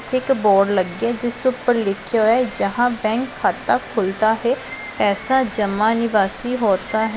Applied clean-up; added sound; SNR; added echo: none; none; none; none.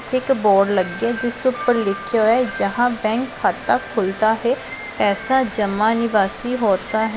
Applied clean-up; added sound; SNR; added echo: none; Wind chime; 17 dB; none.